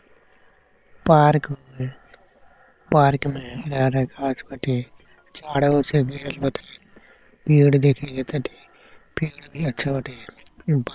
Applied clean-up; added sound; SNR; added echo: neural separator model SepFormer WHAM!.